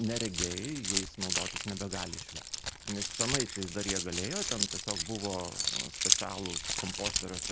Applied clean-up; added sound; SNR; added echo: none; Keys jangling; -4 dB; none.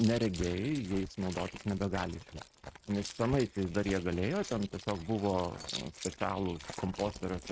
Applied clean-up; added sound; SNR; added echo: neural mask model RNNoise.